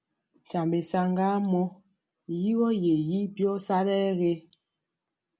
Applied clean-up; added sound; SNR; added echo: none; none; none; none.